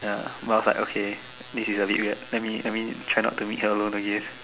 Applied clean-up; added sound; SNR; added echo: none; none; none; none.